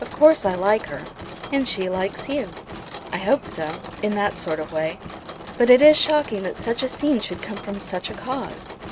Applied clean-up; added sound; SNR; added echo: none; Mechanisms; 13 dB; none.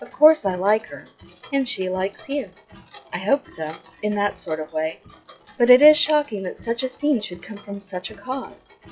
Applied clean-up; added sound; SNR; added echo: classical method log-MMSE.